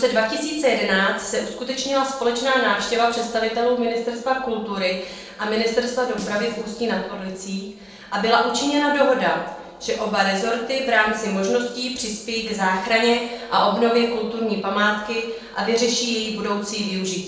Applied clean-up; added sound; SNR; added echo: neural separator model SepFormer DNS4.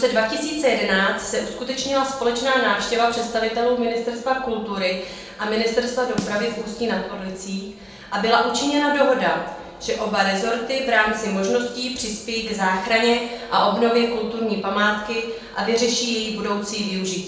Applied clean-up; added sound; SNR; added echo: none; Snare drum; 13 dB; reverberation time 0.7 s.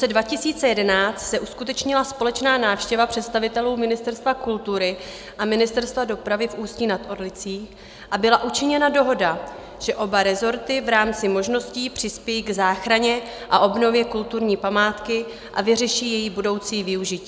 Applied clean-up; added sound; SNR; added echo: none; none; none; none.